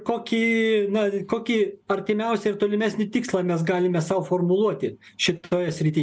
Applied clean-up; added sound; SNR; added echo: none; none; none; none.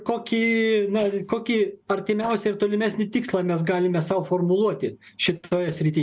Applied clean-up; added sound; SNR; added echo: neural separator model SepFormer DNS4.